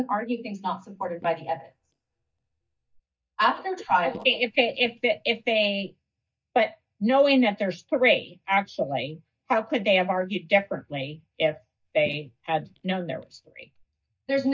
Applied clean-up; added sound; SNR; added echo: neural mask model DeepFilterNet 3.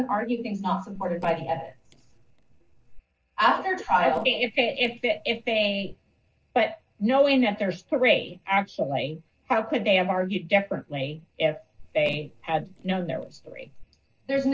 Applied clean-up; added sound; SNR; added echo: neural separator model SepFormer DNS4.